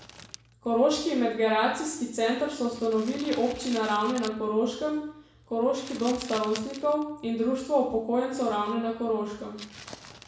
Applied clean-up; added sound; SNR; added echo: none; Crumpling, crinkling; 19 dB; reverberation time 0.7 s.